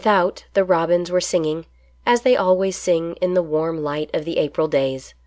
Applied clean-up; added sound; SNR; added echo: none; none; none; none.